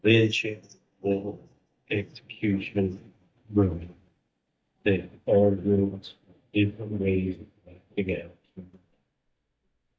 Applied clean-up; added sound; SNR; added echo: neural mask model DeepFilterNet 3.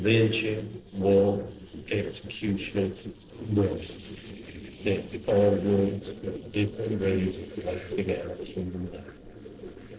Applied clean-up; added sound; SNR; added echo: neural separator model SepFormer DNS4.